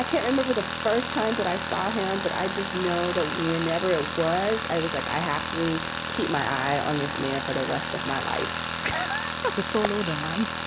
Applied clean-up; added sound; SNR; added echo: none; Tools; 2 dB; none.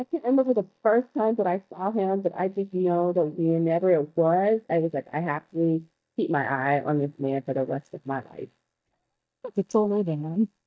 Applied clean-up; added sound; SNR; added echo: neural mask model DeepFilterNet 3.